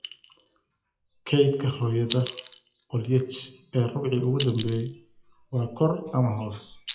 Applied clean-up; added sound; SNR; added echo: classical method WPE with log-MMSE.